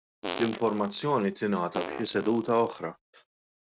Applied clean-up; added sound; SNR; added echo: neural mask model RNNoise.